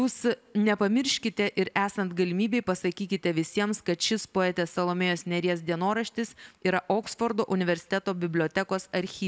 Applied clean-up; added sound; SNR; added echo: none; none; none; none.